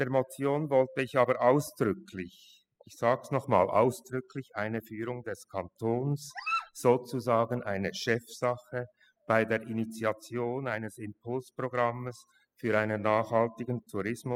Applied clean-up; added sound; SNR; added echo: classical method spectral subtraction.